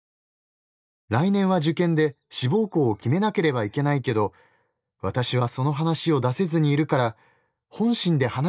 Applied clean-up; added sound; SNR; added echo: neural mask model DeepFilterNet 3.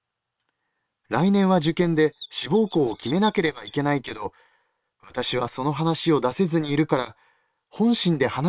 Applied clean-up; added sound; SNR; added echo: neural separator model SepFormer WHAM!.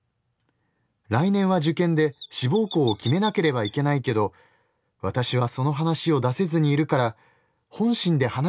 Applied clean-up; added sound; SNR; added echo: none; Chirp, tweet; 15 dB; none.